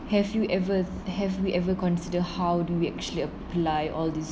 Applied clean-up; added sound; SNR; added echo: none; none; none; none.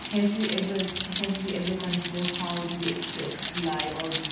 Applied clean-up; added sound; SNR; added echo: none; Rain; -1 dB; reverberation time 0.9 s.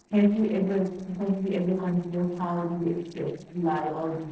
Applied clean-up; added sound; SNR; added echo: neural separator model SepFormer DNS4.